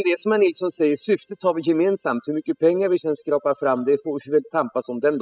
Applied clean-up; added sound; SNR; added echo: classical method spectral subtraction.